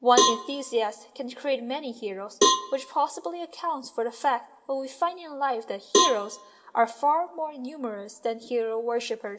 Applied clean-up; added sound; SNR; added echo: none; Cowbell; 0 dB; reverberation time 2.4 s.